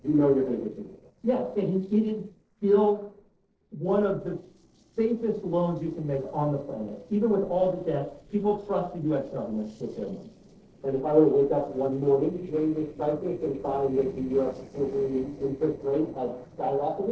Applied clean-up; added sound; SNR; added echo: neural separator model SepFormer DNS4.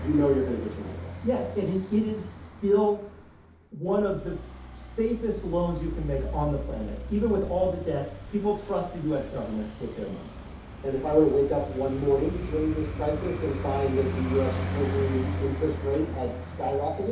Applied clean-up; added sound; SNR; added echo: none; Traffic noise, roadway noise; 7 dB; reverberation time 0.5 s.